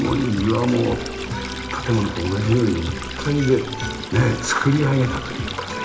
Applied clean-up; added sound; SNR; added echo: none; Stream; 14 dB; reverberation time 0.8 s.